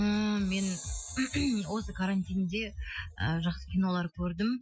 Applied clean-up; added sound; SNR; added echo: classical method Wiener filter.